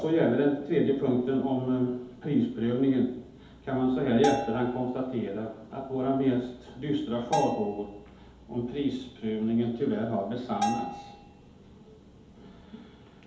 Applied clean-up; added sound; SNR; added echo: none; Bell; 8 dB; reverberation time 2.2 s.